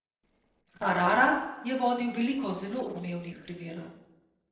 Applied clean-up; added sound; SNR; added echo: neural separator model SepFormer DNS4.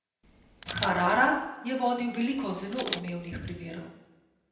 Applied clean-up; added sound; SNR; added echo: none; Camera; 10 dB; reverberation time 0.8 s.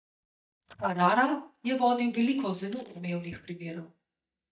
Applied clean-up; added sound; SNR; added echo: neural mask model DeepFilterNet 3.